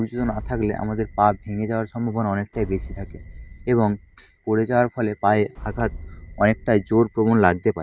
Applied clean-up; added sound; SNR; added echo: none; Boom; 16 dB; none.